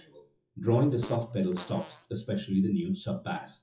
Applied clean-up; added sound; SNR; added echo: classical method WPE with log-MMSE.